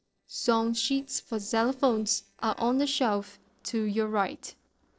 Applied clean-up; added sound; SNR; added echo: neural separator model SepFormer DNS4.